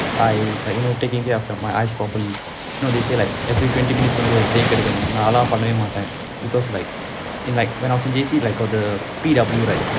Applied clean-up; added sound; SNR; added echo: none; Waves, surf; 4 dB; none.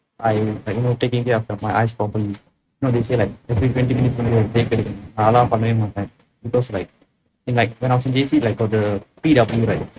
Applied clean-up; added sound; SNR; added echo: neural mask model RNNoise.